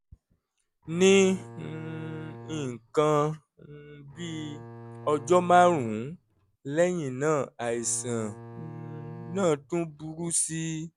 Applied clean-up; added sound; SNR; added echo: none; Bowed string instrument; 16 dB; none.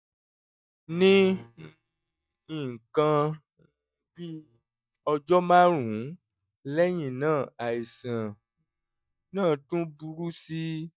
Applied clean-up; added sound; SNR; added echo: neural mask model DeepFilterNet 3.